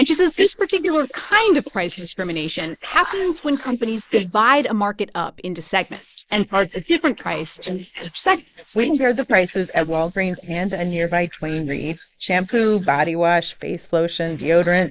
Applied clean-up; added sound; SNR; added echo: neural mask model Resemble Enhance denoiser.